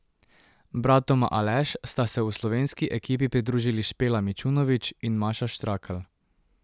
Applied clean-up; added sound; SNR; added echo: none; none; none; none.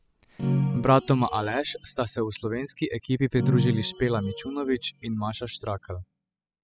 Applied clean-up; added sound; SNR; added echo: classical method spectral subtraction.